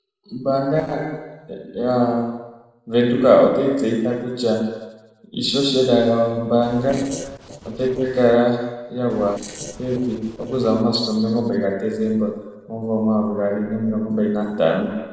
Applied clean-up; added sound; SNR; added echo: neural separator model SepFormer DNS4.